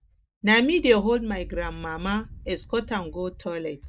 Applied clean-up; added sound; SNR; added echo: neural mask model DeepFilterNet 3.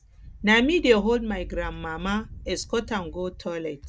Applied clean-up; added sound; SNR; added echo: none; Thunder / Wind; 14 dB; none.